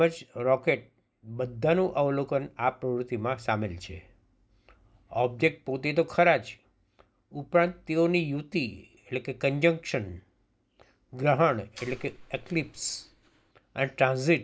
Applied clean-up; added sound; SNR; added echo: neural mask model DeepFilterNet 3.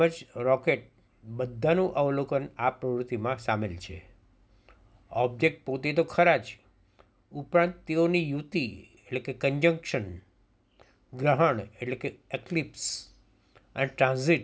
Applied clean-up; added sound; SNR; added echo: none; none; none; none.